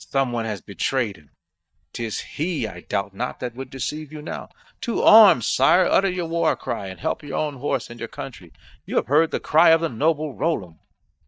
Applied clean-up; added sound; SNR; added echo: neural mask model DeepFilterNet 3.